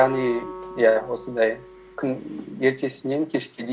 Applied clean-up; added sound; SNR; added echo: none; Acoustic guitar; 15 dB; none.